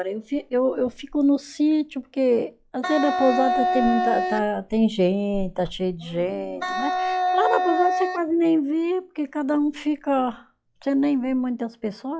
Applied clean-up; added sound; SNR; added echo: classical method log-MMSE.